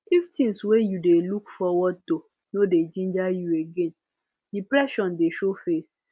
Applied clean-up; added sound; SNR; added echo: none; none; none; none.